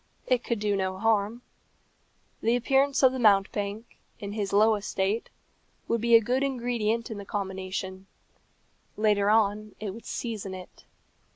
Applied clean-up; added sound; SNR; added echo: none; none; none; none.